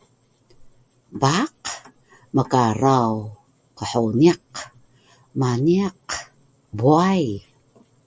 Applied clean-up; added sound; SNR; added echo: none; none; none; none.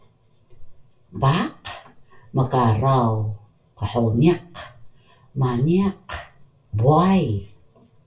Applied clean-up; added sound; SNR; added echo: none; none; none; reverberation time 0.3 s.